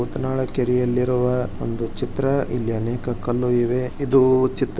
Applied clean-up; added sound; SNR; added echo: none; none; none; none.